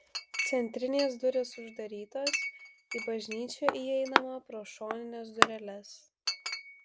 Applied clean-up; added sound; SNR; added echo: none; Chink, clink; 0 dB; none.